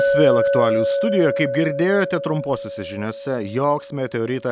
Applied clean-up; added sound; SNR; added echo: none; Chink, clink; 1 dB; none.